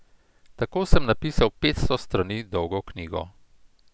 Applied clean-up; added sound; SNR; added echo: none; none; none; none.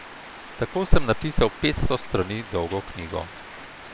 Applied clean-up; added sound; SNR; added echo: none; Rain; 16 dB; none.